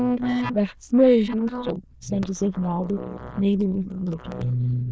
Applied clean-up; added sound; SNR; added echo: neural diffusion model UNIVERSE++.